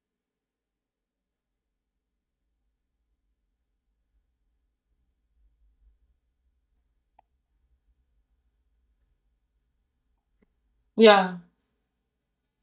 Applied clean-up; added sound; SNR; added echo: neural mask model DeepFilterNet 3.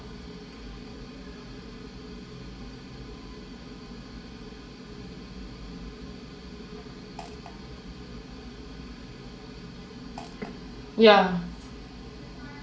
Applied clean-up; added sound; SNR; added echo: none; Fart; 19 dB; reverberation time 0.4 s.